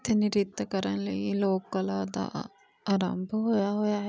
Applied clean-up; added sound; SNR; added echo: none; none; none; none.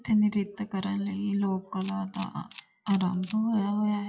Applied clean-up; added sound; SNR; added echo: classical method WPE with log-MMSE.